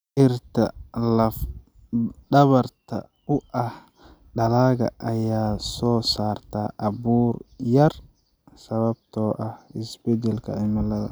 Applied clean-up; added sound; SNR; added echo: none; none; none; none.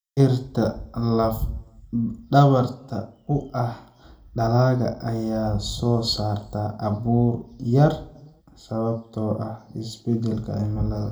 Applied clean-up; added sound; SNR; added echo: none; none; none; reverberation time 0.4 s.